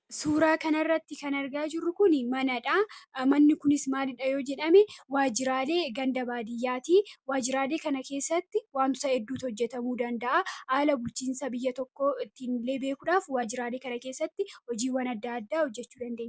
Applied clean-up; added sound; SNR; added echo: none; none; none; none.